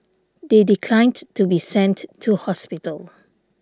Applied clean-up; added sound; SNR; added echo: none; none; none; none.